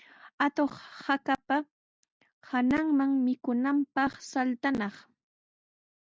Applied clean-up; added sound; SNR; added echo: none; none; none; none.